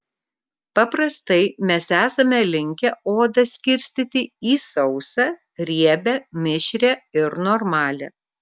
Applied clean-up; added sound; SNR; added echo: none; none; none; none.